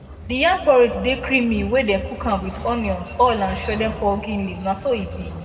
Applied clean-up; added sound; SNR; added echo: none; Train; 12 dB; reverberation time 1.3 s.